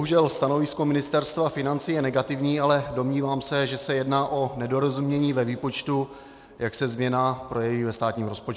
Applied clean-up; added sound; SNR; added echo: none; none; none; none.